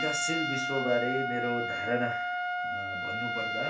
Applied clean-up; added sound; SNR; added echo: none; Trumpet; -1 dB; reverberation time 0.2 s.